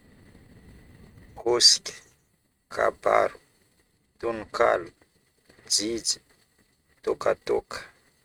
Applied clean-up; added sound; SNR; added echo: neural mask model RNNoise.